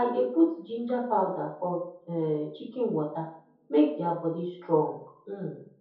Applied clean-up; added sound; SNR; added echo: none; none; none; reverberation time 0.6 s.